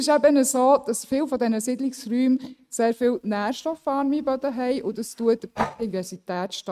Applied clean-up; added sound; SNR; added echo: neural mask model RNNoise.